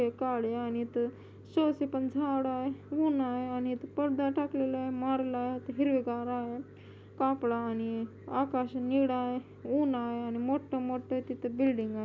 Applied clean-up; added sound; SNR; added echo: none; none; none; none.